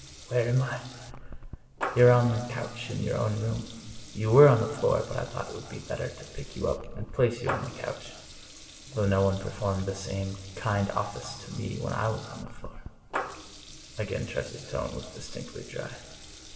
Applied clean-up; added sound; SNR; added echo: none; Water tap, faucet / Liquid; 13 dB; reverberation time 2.3 s.